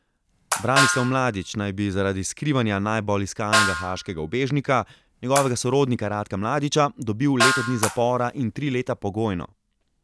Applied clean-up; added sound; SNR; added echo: none; Water / Splash, splatter + Snare drum; 4 dB; none.